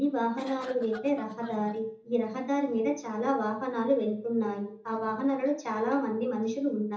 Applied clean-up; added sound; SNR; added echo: none; Cough; 17 dB; reverberation time 0.7 s.